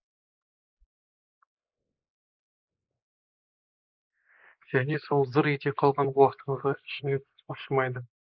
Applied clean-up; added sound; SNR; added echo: neural mask model Resemble Enhance denoiser.